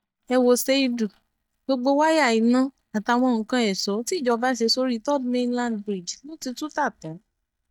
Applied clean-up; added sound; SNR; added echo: neural mask model DeepFilterNet 3.